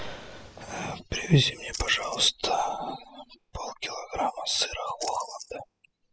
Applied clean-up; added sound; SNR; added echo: classical method spectral subtraction.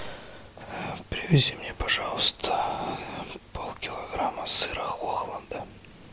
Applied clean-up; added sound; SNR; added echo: none; none; none; none.